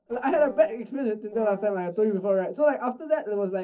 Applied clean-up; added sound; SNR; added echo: neural separator model SepFormer DNS4.